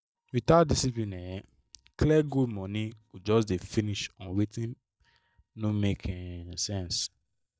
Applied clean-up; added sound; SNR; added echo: neural mask model DeepFilterNet 3.